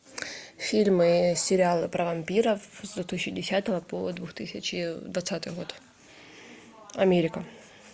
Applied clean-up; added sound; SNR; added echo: none; none; none; none.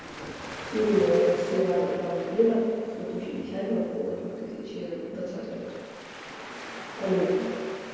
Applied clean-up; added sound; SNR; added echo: none; Waves, surf; 14 dB; reverberation time 2.2 s.